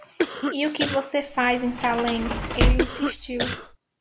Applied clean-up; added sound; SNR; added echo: none; Cough + Sliding door / Slam; -1 dB; none.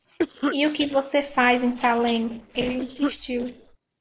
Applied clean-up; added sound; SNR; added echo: neural separator model SepFormer DNS4.